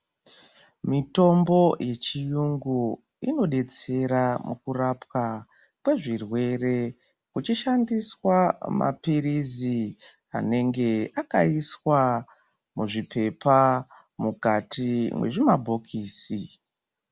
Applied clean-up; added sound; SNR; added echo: none; none; none; none.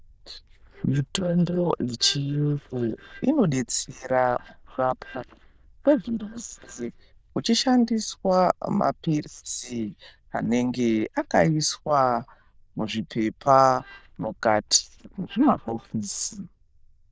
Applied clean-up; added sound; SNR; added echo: neural diffusion model UNIVERSE++.